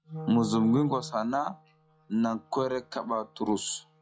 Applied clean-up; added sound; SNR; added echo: classical method log-MMSE.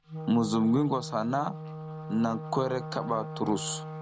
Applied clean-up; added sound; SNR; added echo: none; Wind instrument, woodwind instrument; 9 dB; none.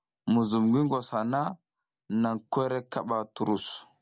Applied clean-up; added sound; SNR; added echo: none; none; none; none.